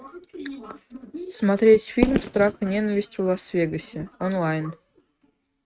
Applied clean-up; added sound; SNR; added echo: neural mask model RNNoise.